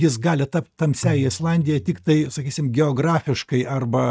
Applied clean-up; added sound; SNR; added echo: neural mask model RNNoise.